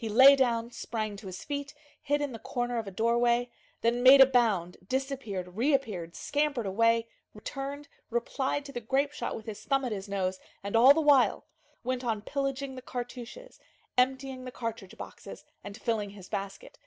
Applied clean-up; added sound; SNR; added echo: none; none; none; none.